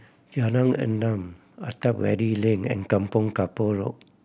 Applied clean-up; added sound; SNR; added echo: none; none; none; none.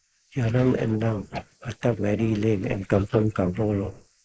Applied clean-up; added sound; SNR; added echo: neural mask model Resemble Enhance denoiser.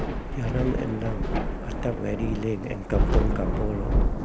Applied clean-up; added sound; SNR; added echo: none; Thunder / Rain; -5 dB; none.